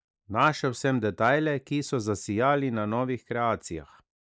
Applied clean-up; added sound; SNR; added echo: neural mask model Resemble Enhance denoiser.